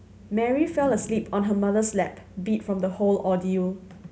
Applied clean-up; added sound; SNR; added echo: none; none; none; none.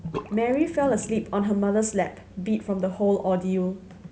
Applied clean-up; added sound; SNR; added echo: none; Bathtub (filling or washing) / Sink (filling or washing); 18 dB; none.